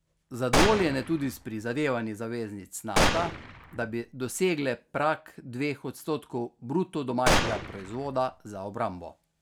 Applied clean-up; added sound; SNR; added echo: none; Gunshot, gunfire; -1 dB; none.